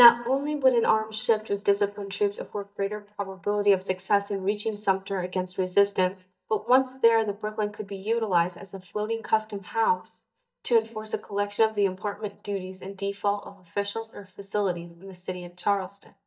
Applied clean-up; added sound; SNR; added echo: neural mask model DeepFilterNet 3.